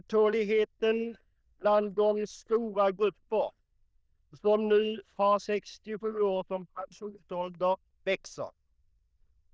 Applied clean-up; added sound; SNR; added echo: neural diffusion model UNIVERSE++.